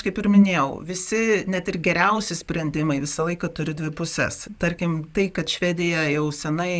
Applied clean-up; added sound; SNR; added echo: none; none; none; none.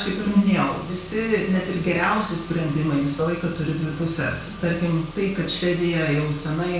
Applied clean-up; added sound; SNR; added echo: none; Engine / Car; 15 dB; reverberation time 0.5 s.